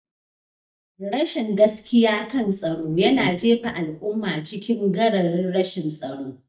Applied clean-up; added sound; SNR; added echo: neural mask model DeepFilterNet 3.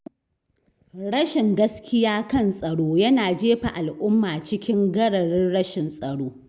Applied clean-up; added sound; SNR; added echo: none; none; none; none.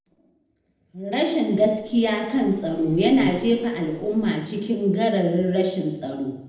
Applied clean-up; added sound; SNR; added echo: neural separator model SepFormer DNS4.